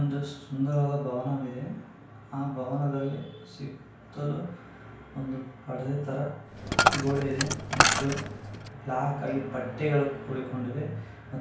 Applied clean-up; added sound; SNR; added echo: none; Coin (dropping); -5 dB; reverberation time 0.5 s.